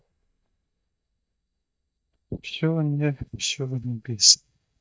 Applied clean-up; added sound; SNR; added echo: neural mask model DeepFilterNet 3.